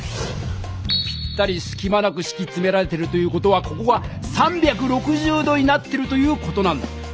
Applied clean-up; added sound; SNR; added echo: none; none; none; none.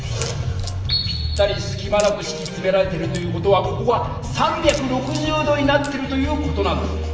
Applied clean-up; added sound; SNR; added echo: none; Crack; 16 dB; reverberation time 1.2 s.